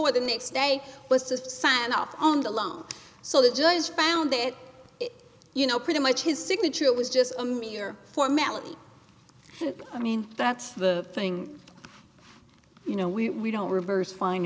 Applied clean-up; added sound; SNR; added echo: none; none; none; none.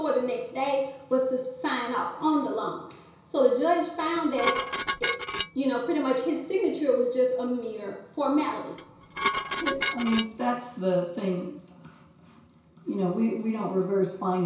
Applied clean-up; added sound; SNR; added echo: none; Dishes, pots, and pans; 4 dB; reverberation time 0.6 s.